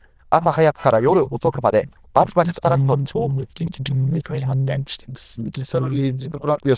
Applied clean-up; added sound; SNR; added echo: neural diffusion model UNIVERSE++.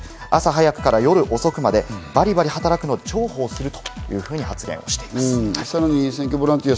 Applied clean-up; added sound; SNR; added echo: none; none; none; none.